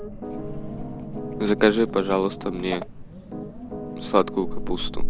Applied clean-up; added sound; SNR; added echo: none; Wind + Piano; 3 dB; none.